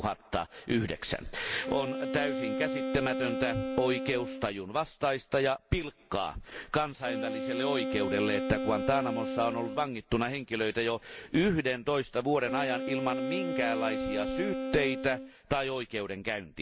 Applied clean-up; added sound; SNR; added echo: none; Wind instrument, woodwind instrument; 5 dB; none.